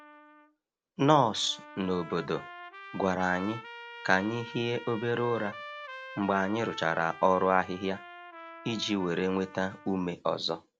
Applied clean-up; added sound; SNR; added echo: none; Trumpet; 16 dB; none.